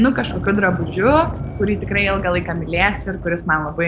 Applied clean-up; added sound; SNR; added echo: none; Sliding door; 8 dB; none.